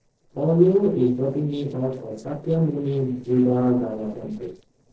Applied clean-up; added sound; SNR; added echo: neural separator model SepFormer DNS4.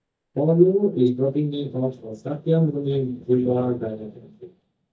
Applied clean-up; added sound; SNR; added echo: neural mask model DeepFilterNet 3.